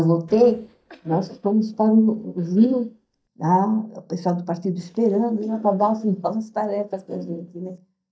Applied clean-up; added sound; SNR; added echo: neural mask model DeepFilterNet 3.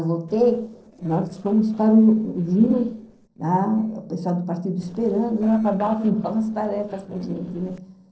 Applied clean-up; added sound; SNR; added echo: neural separator model SepFormer DNS4.